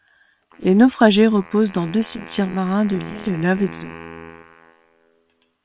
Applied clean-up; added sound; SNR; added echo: neural separator model SepFormer WHAM!.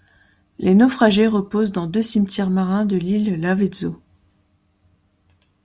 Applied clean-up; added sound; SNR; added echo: none; none; none; none.